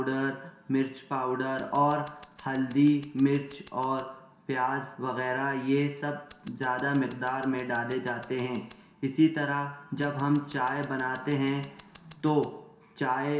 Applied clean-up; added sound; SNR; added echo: none; Scissors; 15 dB; reverberation time 0.7 s.